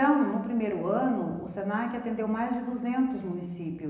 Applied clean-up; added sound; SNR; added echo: none; none; none; reverberation time 1.0 s.